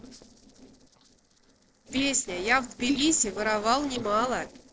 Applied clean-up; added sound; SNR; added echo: neural separator model SepFormer DNS4.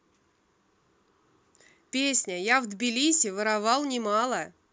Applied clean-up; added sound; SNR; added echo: none; none; none; none.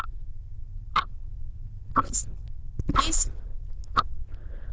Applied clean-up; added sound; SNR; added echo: neural diffusion model UNIVERSE++.